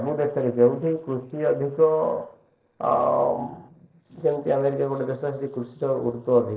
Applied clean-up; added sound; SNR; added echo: neural separator model SepFormer DNS4.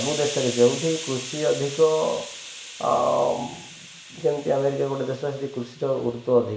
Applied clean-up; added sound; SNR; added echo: none; Hiss; 13 dB; reverberation time 0.6 s.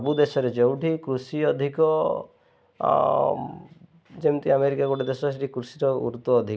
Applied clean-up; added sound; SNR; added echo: none; none; none; none.